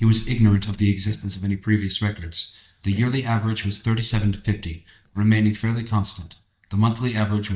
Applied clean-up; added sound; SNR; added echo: neural mask model DeepFilterNet 3.